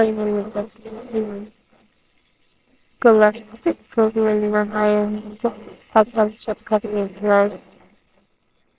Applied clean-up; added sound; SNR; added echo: neural separator model SepFormer WHAMR!.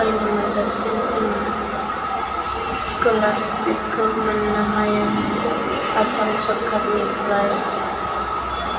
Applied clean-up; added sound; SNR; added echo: none; Telephone; 19 dB; reverberation time 2.4 s.